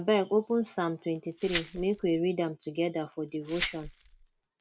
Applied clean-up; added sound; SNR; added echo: none; Glass; 7 dB; none.